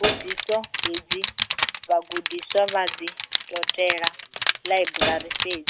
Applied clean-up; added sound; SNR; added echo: none; Hi-hat + Crushing; 1 dB; none.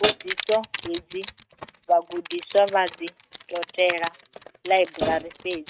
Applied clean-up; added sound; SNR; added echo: neural mask model RNNoise.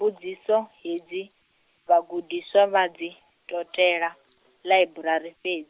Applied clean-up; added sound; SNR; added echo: none; none; none; none.